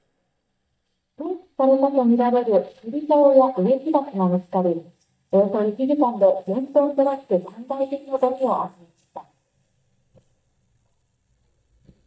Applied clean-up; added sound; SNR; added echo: neural mask model DeepFilterNet 3.